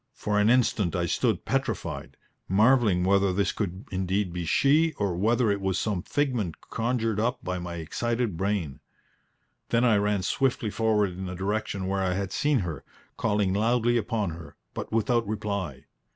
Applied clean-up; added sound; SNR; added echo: none; none; none; none.